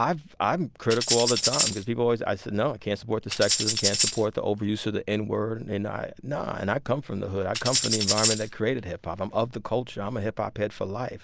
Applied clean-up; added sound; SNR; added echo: none; Tambourine; 0 dB; none.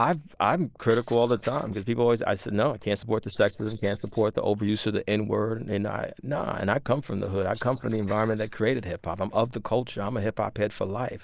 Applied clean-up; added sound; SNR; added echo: neural mask model Resemble Enhance denoiser.